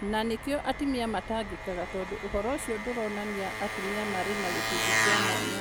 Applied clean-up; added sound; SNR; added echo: none; Engine; 0 dB; none.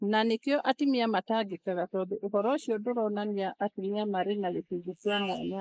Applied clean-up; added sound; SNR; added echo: neural mask model Resemble Enhance denoiser.